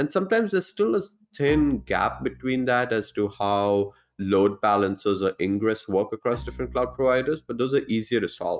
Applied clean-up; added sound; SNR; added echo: neural mask model RNNoise.